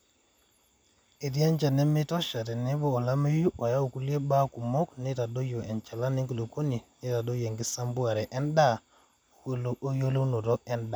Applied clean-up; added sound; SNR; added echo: none; none; none; none.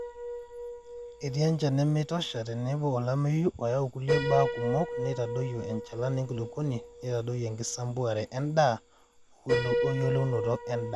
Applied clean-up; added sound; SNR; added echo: none; Piano; 5 dB; none.